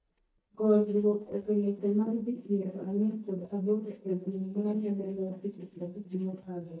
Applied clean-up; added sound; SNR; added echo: neural mask model DeepFilterNet 3.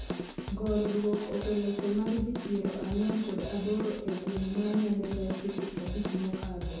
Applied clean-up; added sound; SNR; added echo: none; Drum / Drum kit; 6 dB; reverberation time 0.9 s.